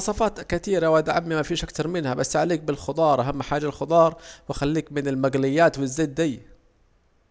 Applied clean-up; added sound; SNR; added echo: none; none; none; none.